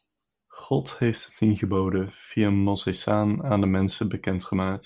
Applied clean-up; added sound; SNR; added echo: none; none; none; none.